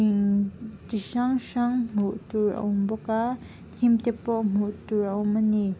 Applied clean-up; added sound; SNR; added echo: none; none; none; none.